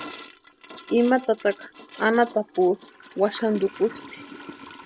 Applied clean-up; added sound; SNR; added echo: none; Toilet flush / Gurgling; 17 dB; none.